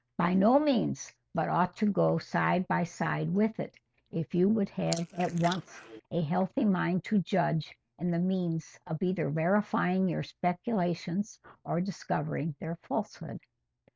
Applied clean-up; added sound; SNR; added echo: neural mask model RNNoise.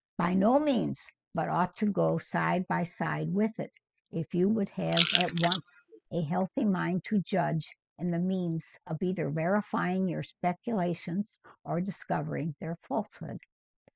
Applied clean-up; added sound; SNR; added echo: classical method spectral subtraction.